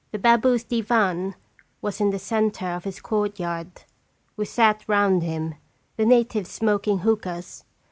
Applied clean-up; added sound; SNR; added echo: none; none; none; none.